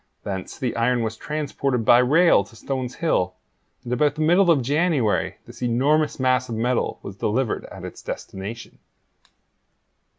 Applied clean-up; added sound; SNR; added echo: none; none; none; none.